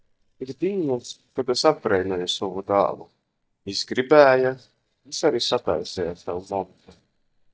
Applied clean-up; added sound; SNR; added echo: neural mask model DeepFilterNet 3.